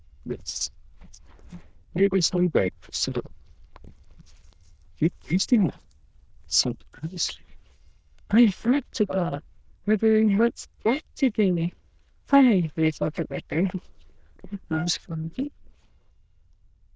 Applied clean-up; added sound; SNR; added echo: neural diffusion model UNIVERSE++.